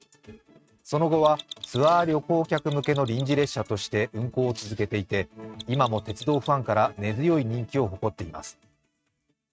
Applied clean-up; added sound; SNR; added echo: neural mask model RNNoise.